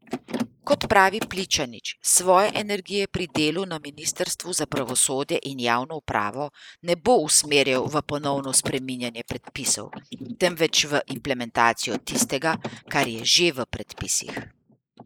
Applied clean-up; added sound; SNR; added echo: neural mask model Resemble Enhance denoiser.